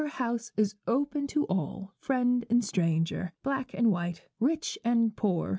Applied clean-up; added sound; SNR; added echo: none; none; none; none.